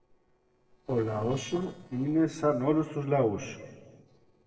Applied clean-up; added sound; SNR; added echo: neural separator model SepFormer DNS4.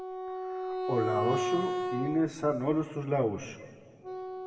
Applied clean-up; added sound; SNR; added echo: none; Wind instrument, woodwind instrument; 3 dB; reverberation time 1.4 s.